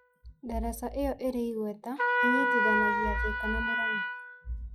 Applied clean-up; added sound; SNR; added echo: classical method log-MMSE.